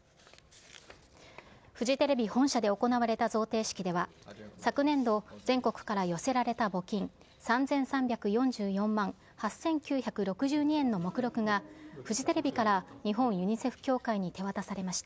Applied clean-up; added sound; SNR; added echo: none; none; none; none.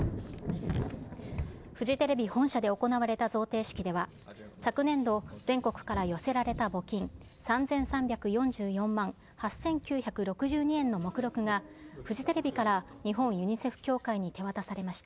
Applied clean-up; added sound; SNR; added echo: none; Thunder; 12 dB; none.